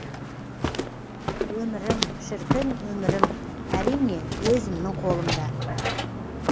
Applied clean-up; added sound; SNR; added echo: none; Walk, footsteps; -2 dB; none.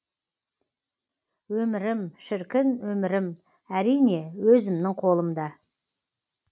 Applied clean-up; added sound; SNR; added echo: none; none; none; none.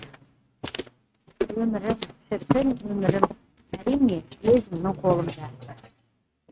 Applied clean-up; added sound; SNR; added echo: neural mask model RNNoise.